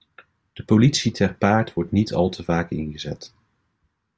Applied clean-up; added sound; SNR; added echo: none; none; none; none.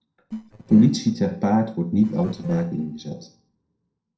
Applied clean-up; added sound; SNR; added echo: neural separator model SepFormer DNS4.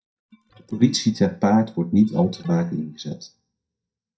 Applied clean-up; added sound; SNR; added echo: neural mask model DeepFilterNet 3.